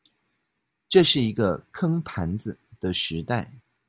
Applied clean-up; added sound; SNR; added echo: none; none; none; none.